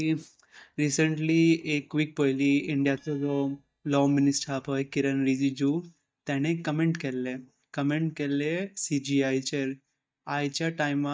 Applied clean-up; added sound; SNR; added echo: neural mask model DeepFilterNet 3.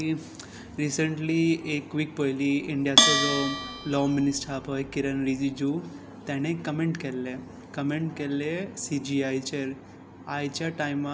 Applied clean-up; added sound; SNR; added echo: none; Bell; -1 dB; none.